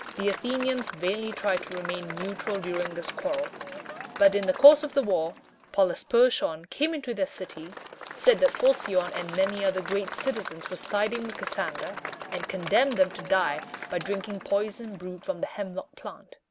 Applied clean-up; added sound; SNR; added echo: none; Applause / Crowd; 12 dB; none.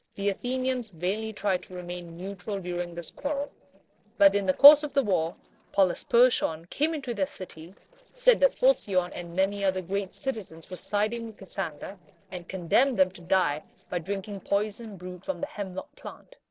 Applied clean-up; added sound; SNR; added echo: neural separator model SepFormer DNS4.